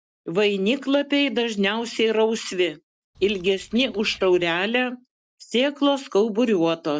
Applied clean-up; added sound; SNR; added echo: neural mask model DeepFilterNet 3.